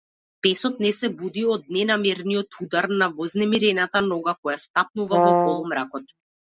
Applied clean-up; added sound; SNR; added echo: none; Brass instrument; -2 dB; none.